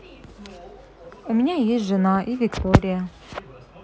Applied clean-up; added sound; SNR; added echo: none; none; none; none.